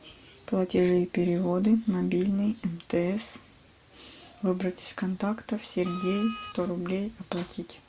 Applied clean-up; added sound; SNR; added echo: none; Wind instrument, woodwind instrument; 14 dB; none.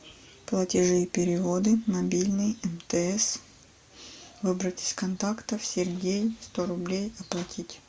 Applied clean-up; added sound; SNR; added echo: none; none; none; none.